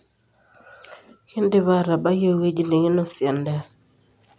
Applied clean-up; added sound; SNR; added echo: none; none; none; none.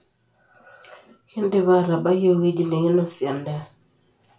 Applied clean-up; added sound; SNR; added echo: none; none; none; reverberation time 0.3 s.